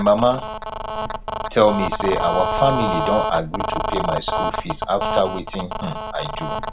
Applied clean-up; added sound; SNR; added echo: none; Telephone; 2 dB; none.